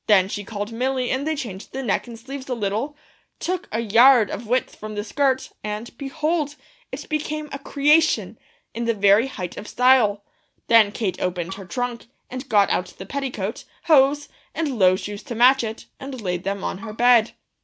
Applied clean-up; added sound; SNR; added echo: none; Bowed string instrument; 19 dB; none.